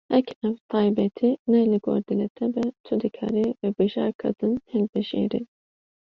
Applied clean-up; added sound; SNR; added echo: none; none; none; none.